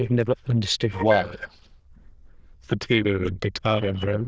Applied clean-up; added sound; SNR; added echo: neural diffusion model UNIVERSE++.